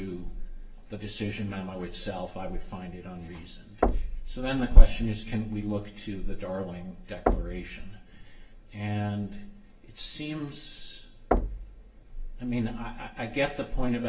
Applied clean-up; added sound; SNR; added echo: none; Knock; 7 dB; reverberation time 0.2 s.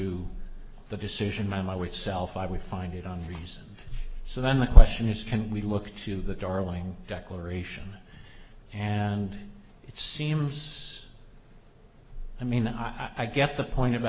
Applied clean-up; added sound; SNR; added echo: none; none; none; none.